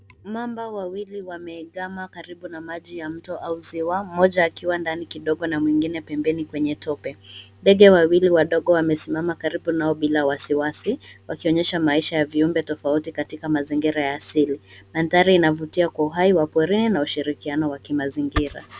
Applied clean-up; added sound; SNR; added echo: none; none; none; none.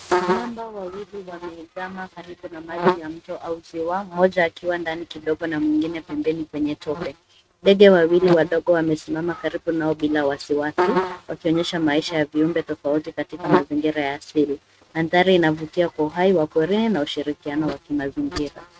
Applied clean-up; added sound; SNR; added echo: neural mask model RNNoise.